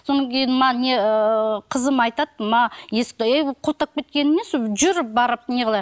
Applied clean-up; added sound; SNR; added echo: none; none; none; none.